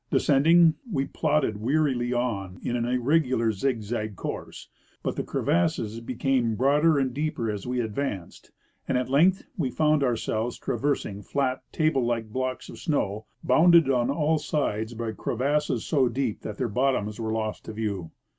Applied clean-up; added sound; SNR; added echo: none; none; none; none.